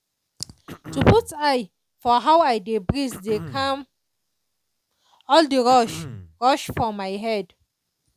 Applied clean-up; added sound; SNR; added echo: none; Cough; 18 dB; none.